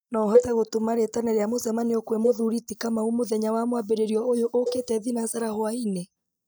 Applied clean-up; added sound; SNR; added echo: neural mask model DeepFilterNet 3.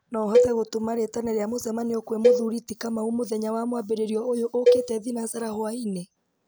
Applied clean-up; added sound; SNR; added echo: none; Cowbell; -1 dB; none.